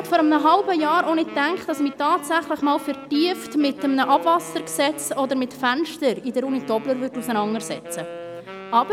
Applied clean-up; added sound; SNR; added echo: none; Wind instrument, woodwind instrument; 15 dB; none.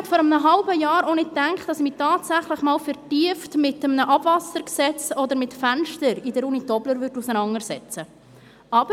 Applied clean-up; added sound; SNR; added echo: none; none; none; none.